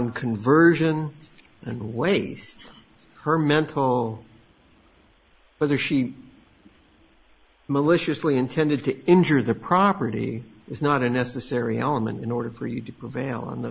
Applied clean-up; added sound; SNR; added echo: none; none; none; none.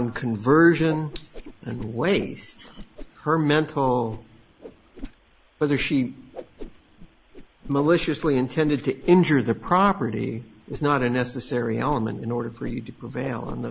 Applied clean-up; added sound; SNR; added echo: none; Whoosh, swoosh, swish; 17 dB; none.